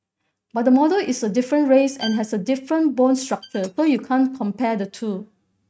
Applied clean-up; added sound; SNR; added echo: neural mask model RNNoise.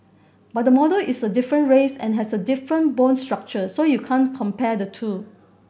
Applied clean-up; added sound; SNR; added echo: none; none; none; none.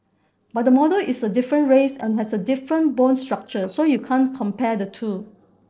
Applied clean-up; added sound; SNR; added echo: neural separator model SepFormer DNS4.